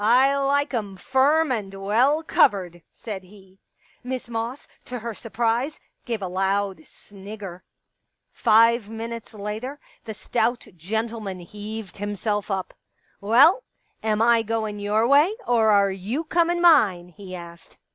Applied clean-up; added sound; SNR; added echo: none; none; none; none.